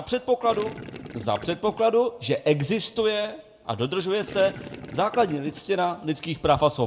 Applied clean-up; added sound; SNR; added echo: none; Gurgling; 14 dB; reverberation time 0.5 s.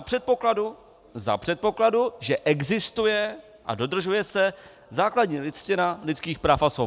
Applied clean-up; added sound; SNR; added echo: none; none; none; none.